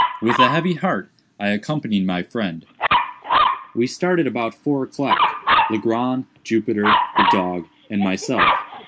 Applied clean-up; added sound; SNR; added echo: none; Dog; -1 dB; none.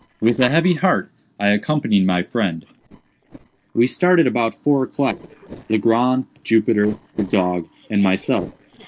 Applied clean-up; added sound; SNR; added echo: neural separator model SepFormer DNS4.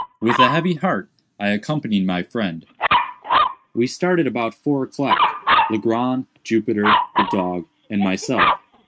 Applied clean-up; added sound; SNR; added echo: neural mask model RNNoise.